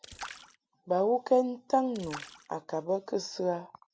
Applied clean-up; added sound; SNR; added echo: none; Splash, splatter; 19 dB; none.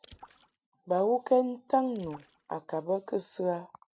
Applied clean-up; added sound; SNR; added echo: neural mask model RNNoise.